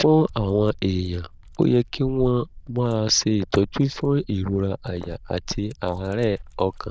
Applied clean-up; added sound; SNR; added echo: neural diffusion model UNIVERSE++.